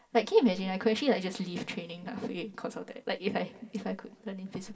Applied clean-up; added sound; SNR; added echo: none; none; none; reverberation time 1.1 s.